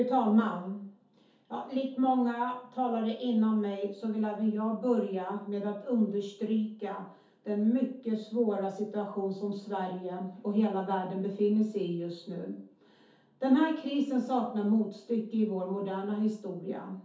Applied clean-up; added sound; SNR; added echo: none; none; none; reverberation time 0.5 s.